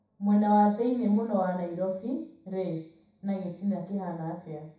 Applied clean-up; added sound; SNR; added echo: none; none; none; reverberation time 0.7 s.